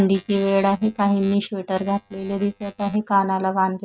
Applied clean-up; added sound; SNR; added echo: neural mask model RNNoise.